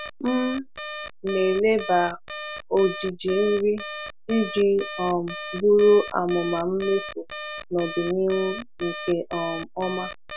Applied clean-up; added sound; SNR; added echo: none; Alarm; 4 dB; none.